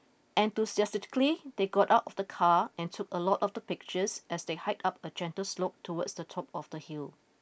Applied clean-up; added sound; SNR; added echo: none; none; none; none.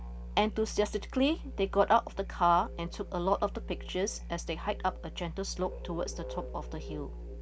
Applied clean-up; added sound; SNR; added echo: none; Musical instrument; 9 dB; none.